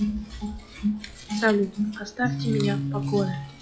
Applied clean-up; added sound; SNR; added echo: classical method log-MMSE.